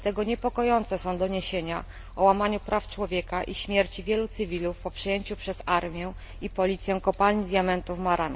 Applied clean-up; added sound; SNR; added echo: none; Gull, seagull; 14 dB; none.